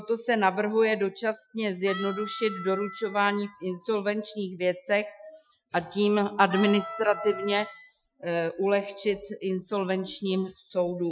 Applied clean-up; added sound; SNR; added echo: classical method Wiener filter.